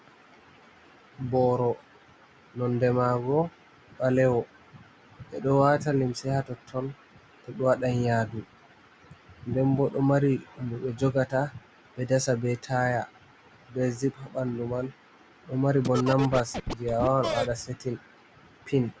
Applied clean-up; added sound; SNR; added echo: none; Scratching (performance technique); 5 dB; none.